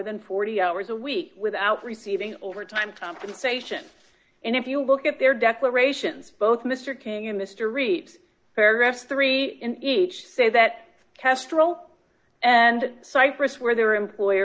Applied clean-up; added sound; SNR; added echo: none; none; none; none.